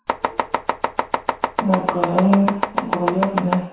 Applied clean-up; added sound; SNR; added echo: none; Domestic sounds, home sounds; 1 dB; reverberation time 0.7 s.